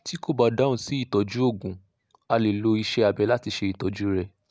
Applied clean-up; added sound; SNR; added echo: none; none; none; none.